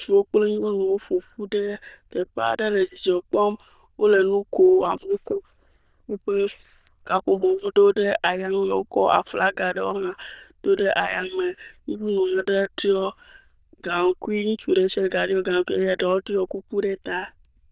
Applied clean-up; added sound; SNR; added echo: neural diffusion model UNIVERSE++.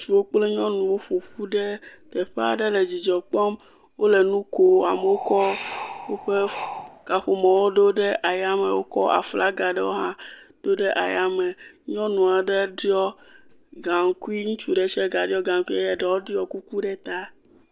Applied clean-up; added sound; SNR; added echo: none; Wind; 11 dB; none.